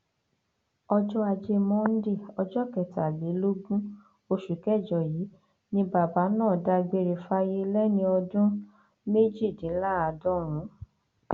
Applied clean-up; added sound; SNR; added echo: none; none; none; none.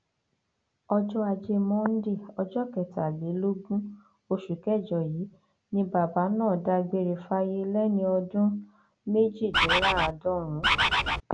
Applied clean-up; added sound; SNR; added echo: none; Bird; -4 dB; none.